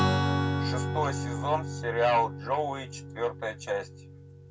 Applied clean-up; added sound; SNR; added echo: none; Strum; 0 dB; reverberation time 0.3 s.